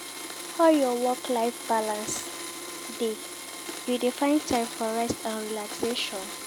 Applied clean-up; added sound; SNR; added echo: none; Domestic sounds, home sounds; 9 dB; none.